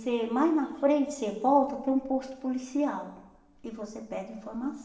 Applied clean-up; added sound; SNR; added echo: none; none; none; reverberation time 1.0 s.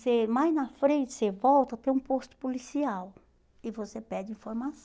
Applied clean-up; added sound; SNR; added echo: none; none; none; none.